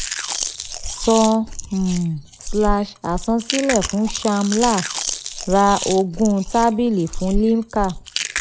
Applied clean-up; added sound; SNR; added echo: none; Chewing, mastication; 7 dB; none.